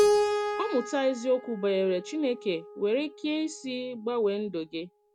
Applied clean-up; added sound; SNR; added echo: none; Keyboard (musical); 3 dB; none.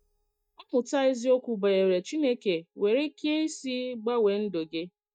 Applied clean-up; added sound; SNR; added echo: neural mask model DeepFilterNet 3.